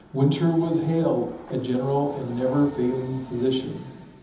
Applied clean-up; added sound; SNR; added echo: none; Train; 20 dB; reverberation time 0.8 s.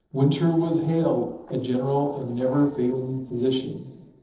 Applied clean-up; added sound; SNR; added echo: neural separator model SepFormer DNS4.